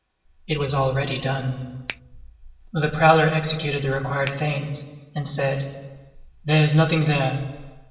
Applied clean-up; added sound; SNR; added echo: none; Finger snapping; 13 dB; reverberation time 1.2 s.